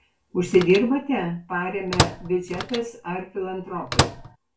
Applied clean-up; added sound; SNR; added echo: none; Microwave oven; 4 dB; reverberation time 0.2 s.